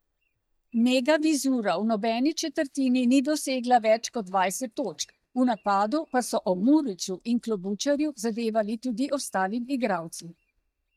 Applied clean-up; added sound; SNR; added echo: neural mask model DeepFilterNet 3.